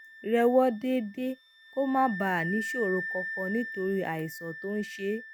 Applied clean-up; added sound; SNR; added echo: none; Wind instrument, woodwind instrument; 10 dB; none.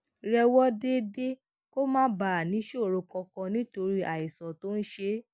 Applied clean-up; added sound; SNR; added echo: none; none; none; none.